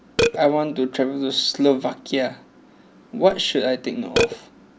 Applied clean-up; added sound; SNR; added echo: none; Burping, eructation; 6 dB; none.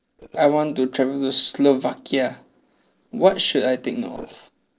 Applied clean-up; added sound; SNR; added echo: neural separator model SepFormer DNS4.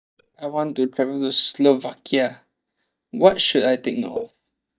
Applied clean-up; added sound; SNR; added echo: neural mask model DeepFilterNet 3.